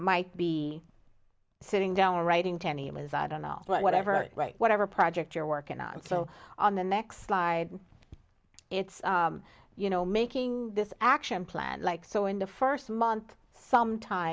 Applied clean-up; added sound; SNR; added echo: none; none; none; none.